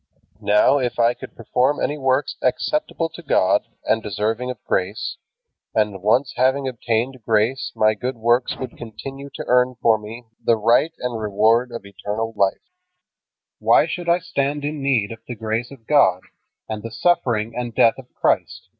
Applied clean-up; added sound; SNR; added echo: none; none; none; none.